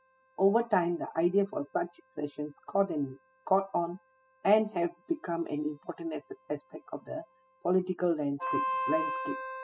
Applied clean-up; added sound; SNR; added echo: classical method spectral subtraction.